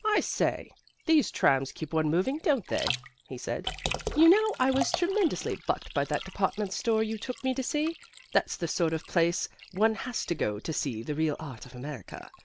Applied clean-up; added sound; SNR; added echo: none; Liquid; 13 dB; none.